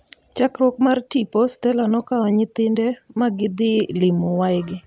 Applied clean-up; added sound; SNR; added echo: none; none; none; none.